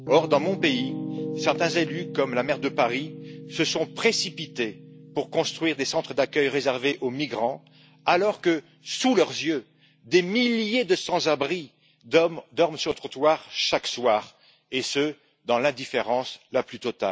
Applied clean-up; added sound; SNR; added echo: none; Piano; 15 dB; none.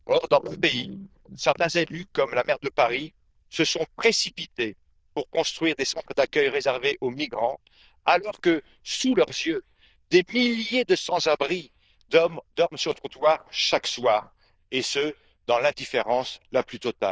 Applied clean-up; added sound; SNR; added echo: neural diffusion model UNIVERSE++.